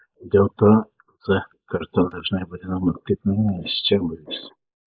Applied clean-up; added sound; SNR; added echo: neural mask model Resemble Enhance denoiser.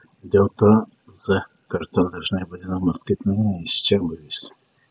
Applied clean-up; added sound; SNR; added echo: none; none; none; none.